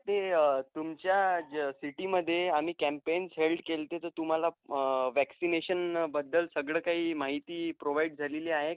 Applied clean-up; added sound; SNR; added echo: none; none; none; none.